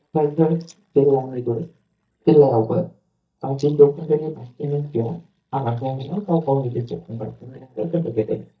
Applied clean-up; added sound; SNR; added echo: neural mask model DeepFilterNet 3.